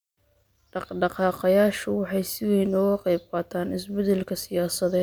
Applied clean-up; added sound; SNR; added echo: none; none; none; none.